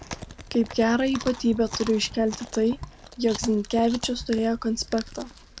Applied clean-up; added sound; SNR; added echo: none; Chewing, mastication; 14 dB; none.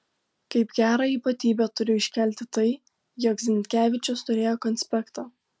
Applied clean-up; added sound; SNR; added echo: none; none; none; none.